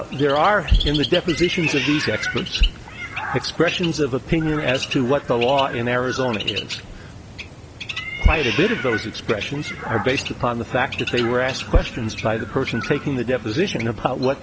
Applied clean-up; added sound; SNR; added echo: none; Bird + Meow; 8 dB; none.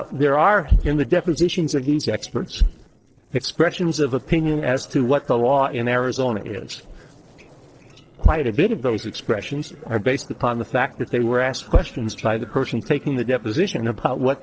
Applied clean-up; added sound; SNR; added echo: neural separator model SepFormer DNS4.